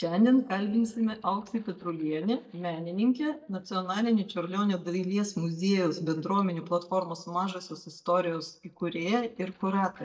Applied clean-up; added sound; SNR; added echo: neural mask model DeepFilterNet 3.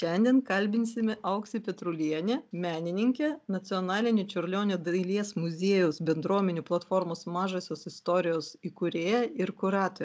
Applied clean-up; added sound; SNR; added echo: none; none; none; none.